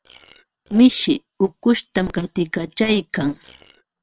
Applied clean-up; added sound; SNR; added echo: neural separator model SepFormer WHAM!.